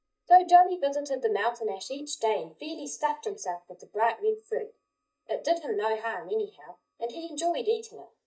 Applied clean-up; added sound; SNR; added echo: neural mask model DeepFilterNet 3.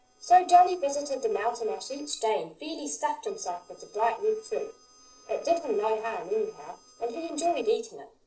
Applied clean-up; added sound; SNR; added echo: neural separator model SepFormer DNS4.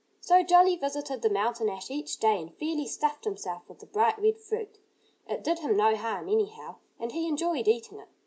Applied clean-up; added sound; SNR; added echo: none; none; none; none.